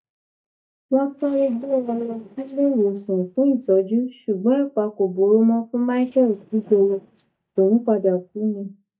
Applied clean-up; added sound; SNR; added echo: neural mask model DeepFilterNet 3.